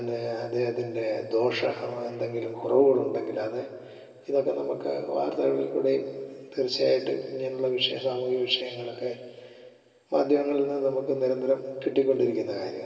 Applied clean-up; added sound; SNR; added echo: none; none; none; reverberation time 2.8 s.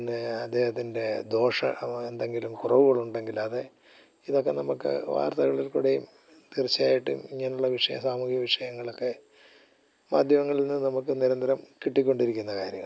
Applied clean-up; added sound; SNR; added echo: none; none; none; none.